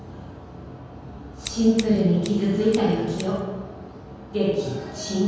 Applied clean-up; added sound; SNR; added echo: none; Scissors; 16 dB; reverberation time 1.2 s.